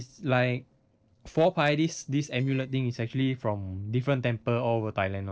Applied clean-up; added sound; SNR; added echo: neural separator model SepFormer DNS4.